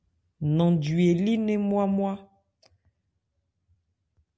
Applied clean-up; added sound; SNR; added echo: none; none; none; none.